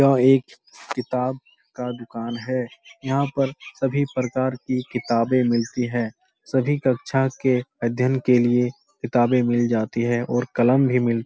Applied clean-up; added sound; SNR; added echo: none; none; none; none.